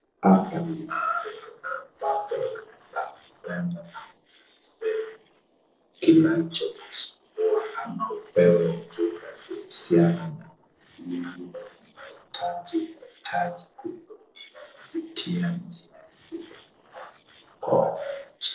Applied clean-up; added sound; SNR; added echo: neural separator model SepFormer DNS4.